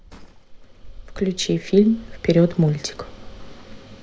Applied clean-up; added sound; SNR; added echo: none; Sliding door; 17 dB; none.